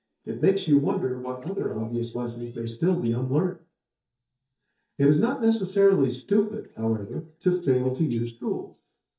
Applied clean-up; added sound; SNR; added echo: neural mask model DeepFilterNet 3.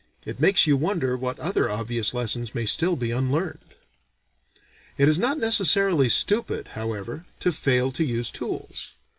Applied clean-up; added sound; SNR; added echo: none; none; none; none.